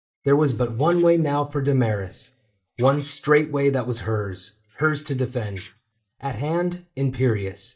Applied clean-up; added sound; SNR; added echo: neural mask model DeepFilterNet 3.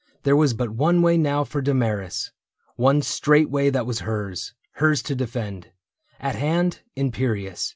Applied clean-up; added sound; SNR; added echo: none; none; none; none.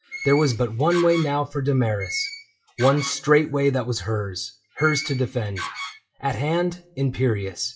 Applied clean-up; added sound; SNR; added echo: classical method WPE with log-MMSE.